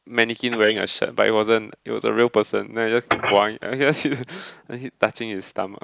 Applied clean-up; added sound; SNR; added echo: neural mask model Resemble Enhance denoiser.